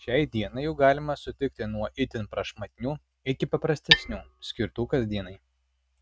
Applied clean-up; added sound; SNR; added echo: neural mask model RNNoise.